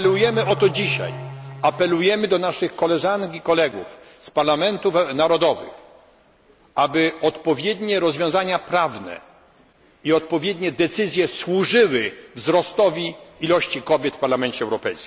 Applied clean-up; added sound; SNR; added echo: none; Musical instrument; 11 dB; none.